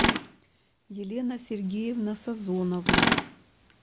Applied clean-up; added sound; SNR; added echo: none; Tools; -2 dB; none.